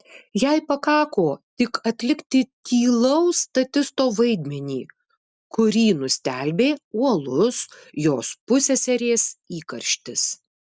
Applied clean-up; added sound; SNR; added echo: none; none; none; none.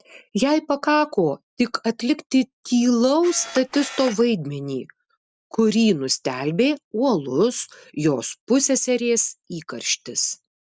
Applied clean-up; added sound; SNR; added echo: none; Camera; 13 dB; none.